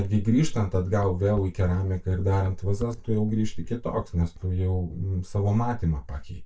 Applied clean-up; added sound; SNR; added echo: neural mask model DeepFilterNet 3.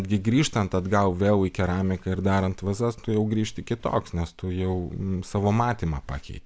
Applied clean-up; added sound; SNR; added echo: none; none; none; none.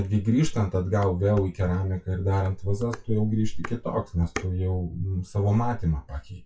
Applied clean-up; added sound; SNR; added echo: classical method WPE with log-MMSE.